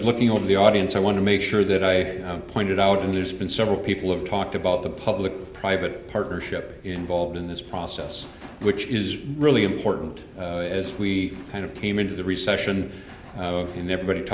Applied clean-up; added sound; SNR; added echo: none; none; none; none.